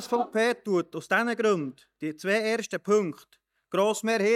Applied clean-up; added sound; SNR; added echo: neural mask model DeepFilterNet 3.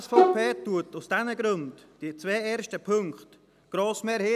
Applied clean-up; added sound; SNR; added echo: none; Bowed string instrument; -4 dB; none.